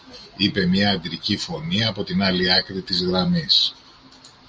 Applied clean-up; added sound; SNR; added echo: none; none; none; none.